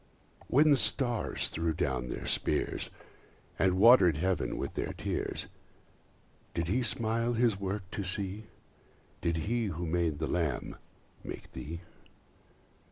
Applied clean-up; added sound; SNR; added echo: none; none; none; none.